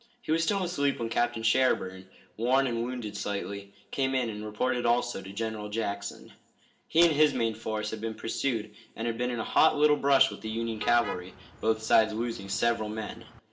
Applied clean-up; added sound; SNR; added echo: none; Motor vehicle (road); 17 dB; reverberation time 0.7 s.